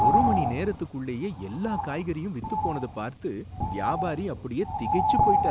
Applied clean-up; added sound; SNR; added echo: none; Bird; -3 dB; none.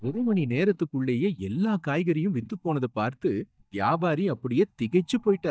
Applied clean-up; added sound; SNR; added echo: neural mask model DeepFilterNet 3.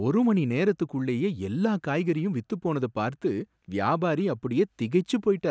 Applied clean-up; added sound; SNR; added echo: none; none; none; none.